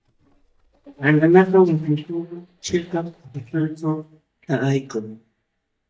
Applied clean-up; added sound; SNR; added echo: neural mask model DeepFilterNet 3.